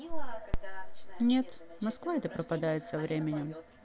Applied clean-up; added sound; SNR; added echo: none; none; none; none.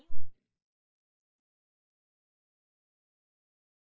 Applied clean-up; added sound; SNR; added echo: neural mask model DeepFilterNet 3.